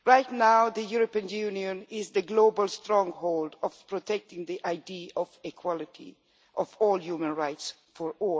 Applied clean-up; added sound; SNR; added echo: none; none; none; none.